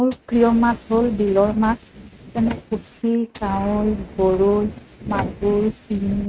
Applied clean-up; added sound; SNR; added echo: neural mask model RNNoise.